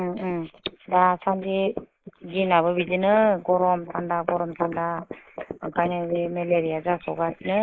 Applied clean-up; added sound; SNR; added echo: neural mask model Resemble Enhance denoiser.